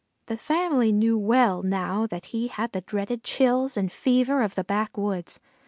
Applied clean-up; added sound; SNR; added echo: none; none; none; none.